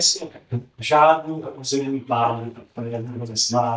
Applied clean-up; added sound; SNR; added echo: neural mask model DeepFilterNet 3.